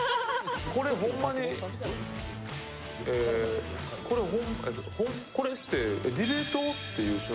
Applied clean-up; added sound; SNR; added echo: none; none; none; none.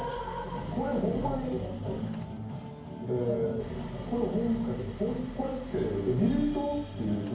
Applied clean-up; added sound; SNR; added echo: none; Idling; 13 dB; reverberation time 0.9 s.